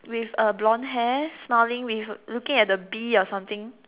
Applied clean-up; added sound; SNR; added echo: none; none; none; none.